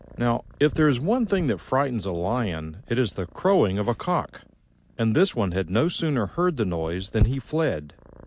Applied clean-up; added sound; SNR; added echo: none; Purr; 12 dB; none.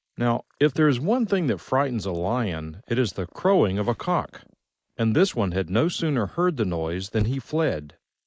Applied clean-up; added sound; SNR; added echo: neural mask model Resemble Enhance denoiser.